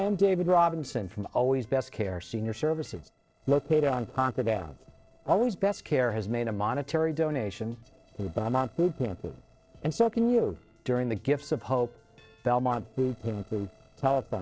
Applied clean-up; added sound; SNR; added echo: neural separator model SepFormer DNS4.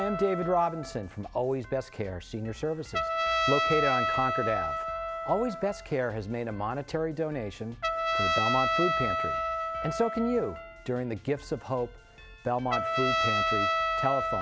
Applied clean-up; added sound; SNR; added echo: none; Trumpet; 0 dB; none.